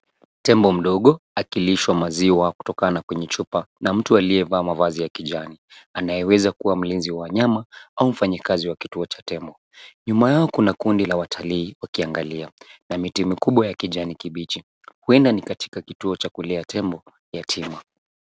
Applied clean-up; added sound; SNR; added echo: none; none; none; none.